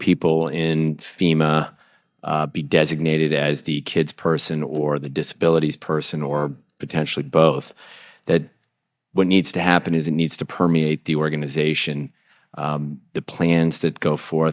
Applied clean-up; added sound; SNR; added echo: neural mask model DeepFilterNet 3.